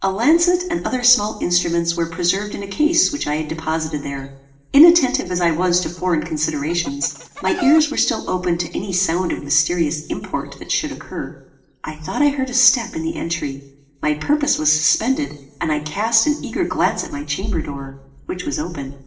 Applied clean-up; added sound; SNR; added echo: neural separator model SepFormer DNS4.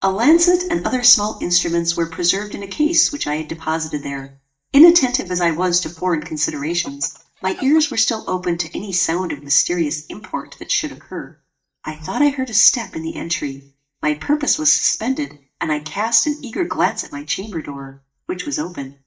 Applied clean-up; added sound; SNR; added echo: neural mask model DeepFilterNet 3.